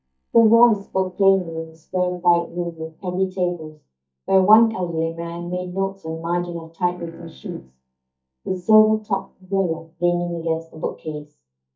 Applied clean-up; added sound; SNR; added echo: neural mask model DeepFilterNet 3.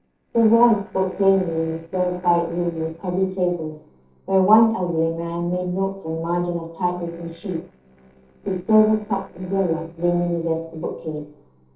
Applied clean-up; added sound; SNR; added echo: neural separator model SepFormer DNS4.